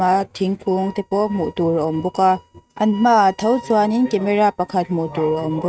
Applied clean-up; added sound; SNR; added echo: neural mask model RNNoise.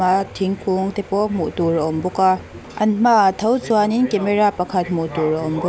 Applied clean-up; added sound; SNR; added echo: none; none; none; none.